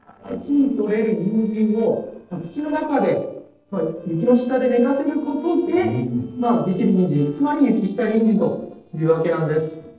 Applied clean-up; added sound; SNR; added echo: neural separator model SepFormer DNS4.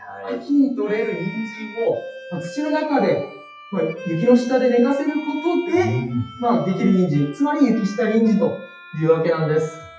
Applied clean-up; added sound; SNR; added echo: classical method WPE with log-MMSE.